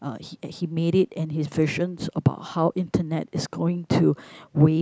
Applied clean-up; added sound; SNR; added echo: none; none; none; none.